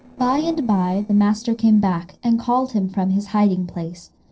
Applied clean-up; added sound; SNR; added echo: neural separator model SepFormer DNS4.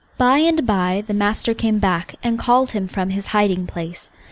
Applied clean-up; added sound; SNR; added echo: none; none; none; none.